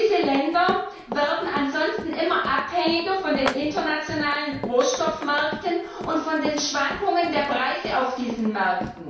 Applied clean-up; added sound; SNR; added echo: none; Run; 11 dB; reverberation time 0.5 s.